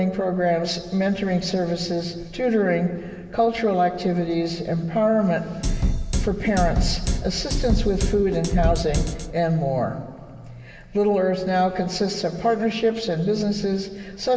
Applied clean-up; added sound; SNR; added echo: none; Drum kit; 0 dB; reverberation time 2.0 s.